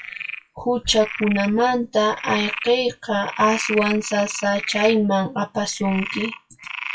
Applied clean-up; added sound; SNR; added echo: classical method WPE with log-MMSE.